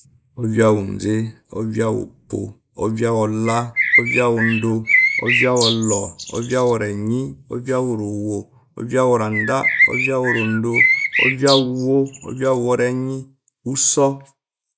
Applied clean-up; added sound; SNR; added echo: neural mask model Resemble Enhance denoiser.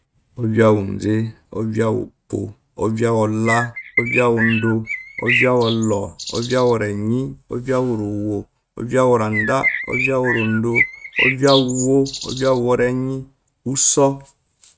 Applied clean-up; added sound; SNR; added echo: neural mask model RNNoise.